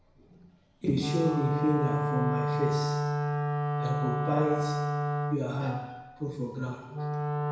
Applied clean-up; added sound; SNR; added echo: none; Wind instrument, woodwind instrument; -1 dB; reverberation time 1.0 s.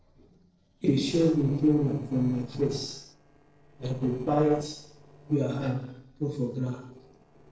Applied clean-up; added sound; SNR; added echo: neural separator model SepFormer DNS4.